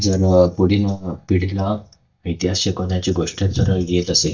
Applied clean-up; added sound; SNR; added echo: neural mask model DeepFilterNet 3.